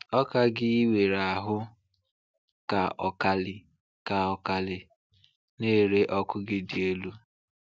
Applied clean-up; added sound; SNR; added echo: none; none; none; none.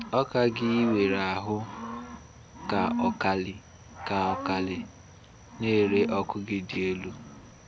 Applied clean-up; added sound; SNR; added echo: none; Cricket / Growling; 8 dB; none.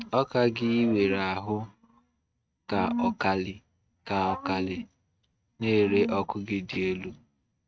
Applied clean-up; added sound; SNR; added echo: neural mask model RNNoise.